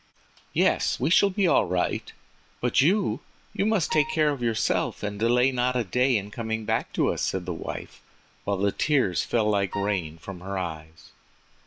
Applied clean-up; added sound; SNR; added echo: none; Wind instrument, woodwind instrument; 11 dB; none.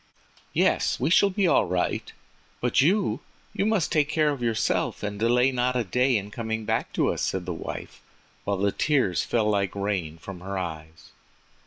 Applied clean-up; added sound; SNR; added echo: none; none; none; none.